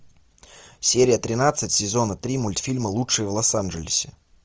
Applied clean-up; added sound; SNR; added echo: none; none; none; none.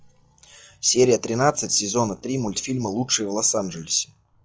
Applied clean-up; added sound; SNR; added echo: classical method log-MMSE.